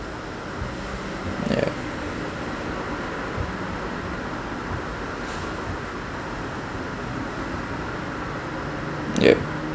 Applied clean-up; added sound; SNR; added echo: none; none; none; none.